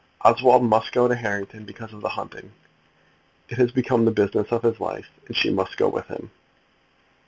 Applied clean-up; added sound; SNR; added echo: none; none; none; none.